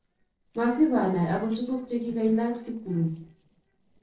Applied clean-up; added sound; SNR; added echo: neural separator model SepFormer DNS4.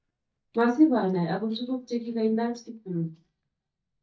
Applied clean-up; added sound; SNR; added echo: neural mask model DeepFilterNet 3.